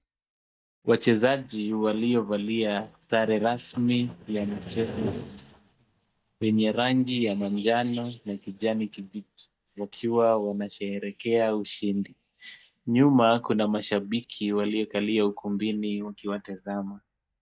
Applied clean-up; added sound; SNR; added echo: neural mask model DeepFilterNet 3.